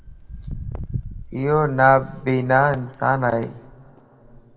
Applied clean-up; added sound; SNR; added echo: none; Walk, footsteps; 14 dB; reverberation time 1.2 s.